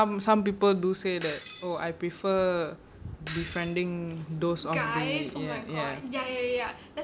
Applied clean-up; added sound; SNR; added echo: none; Shatter; 15 dB; none.